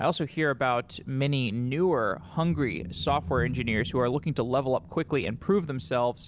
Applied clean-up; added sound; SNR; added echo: none; Thunder; 13 dB; none.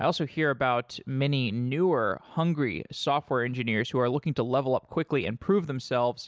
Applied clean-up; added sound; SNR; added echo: none; none; none; none.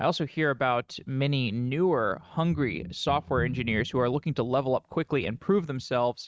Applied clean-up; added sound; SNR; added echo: neural mask model RNNoise.